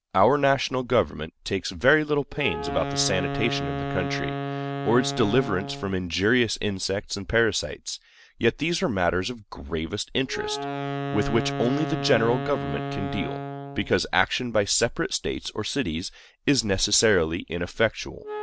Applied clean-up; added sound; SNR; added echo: none; Wind instrument, woodwind instrument; 8 dB; none.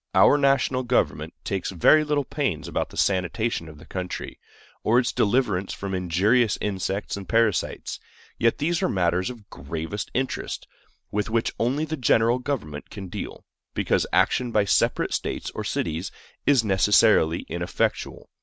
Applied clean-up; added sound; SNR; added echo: none; none; none; none.